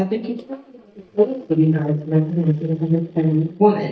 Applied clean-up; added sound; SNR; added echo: neural mask model DeepFilterNet 3.